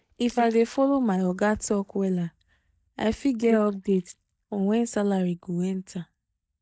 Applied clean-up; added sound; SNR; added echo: neural mask model DeepFilterNet 3.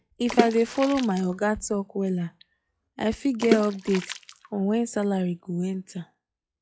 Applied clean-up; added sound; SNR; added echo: classical method log-MMSE.